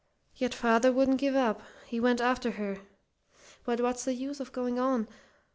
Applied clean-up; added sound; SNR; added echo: none; none; none; none.